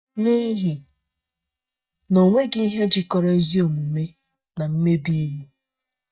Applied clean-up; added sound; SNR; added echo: neural mask model DeepFilterNet 3.